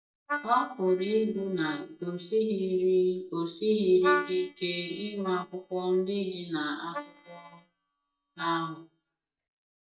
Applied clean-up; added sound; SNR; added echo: neural mask model DeepFilterNet 3.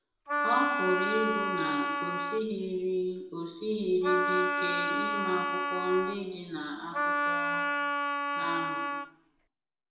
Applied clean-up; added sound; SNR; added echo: none; Wind instrument, woodwind instrument; -2 dB; reverberation time 0.9 s.